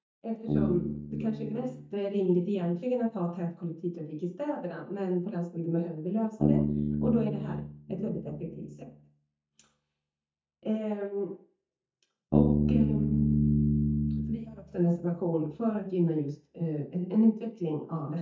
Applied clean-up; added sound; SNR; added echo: neural mask model DeepFilterNet 3.